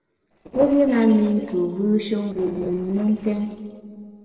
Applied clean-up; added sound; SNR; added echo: neural separator model SepFormer DNS4.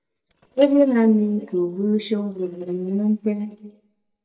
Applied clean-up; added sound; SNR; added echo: neural mask model DeepFilterNet 3.